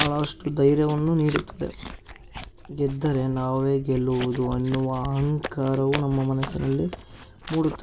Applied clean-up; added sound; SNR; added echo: none; Chewing, mastication; 11 dB; none.